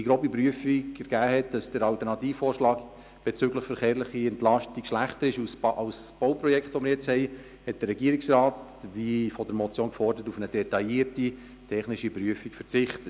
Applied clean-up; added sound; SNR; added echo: none; none; none; none.